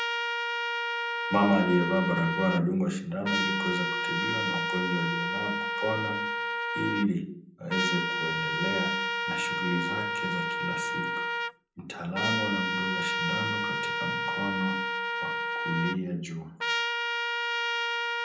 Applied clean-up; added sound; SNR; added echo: none; Trumpet; -1 dB; reverberation time 0.6 s.